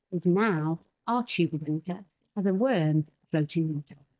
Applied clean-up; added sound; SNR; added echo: neural mask model DeepFilterNet 3.